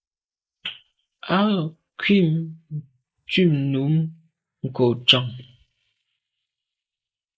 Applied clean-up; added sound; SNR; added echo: neural mask model Resemble Enhance denoiser.